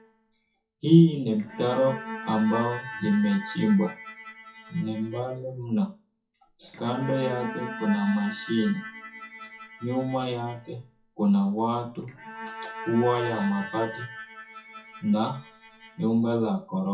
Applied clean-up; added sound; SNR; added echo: classical method WPE with log-MMSE.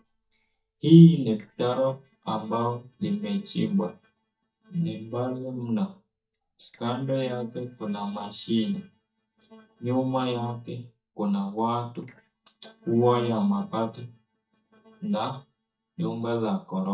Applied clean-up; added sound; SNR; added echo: neural mask model DeepFilterNet 3.